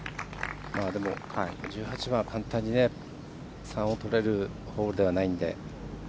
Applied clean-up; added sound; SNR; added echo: none; none; none; none.